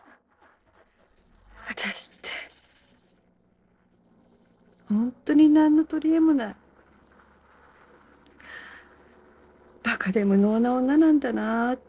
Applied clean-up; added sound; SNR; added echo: neural separator model SepFormer DNS4.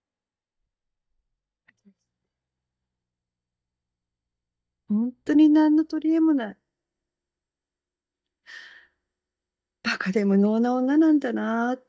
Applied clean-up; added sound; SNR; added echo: neural mask model DeepFilterNet 3.